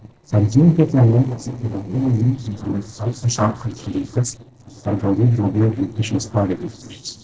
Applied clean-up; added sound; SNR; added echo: neural separator model SepFormer DNS4.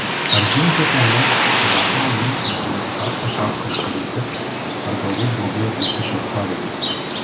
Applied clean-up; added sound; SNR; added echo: none; Bird; -4 dB; reverberation time 1.6 s.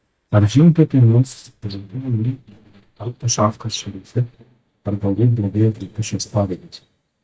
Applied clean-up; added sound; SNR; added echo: neural mask model DeepFilterNet 3.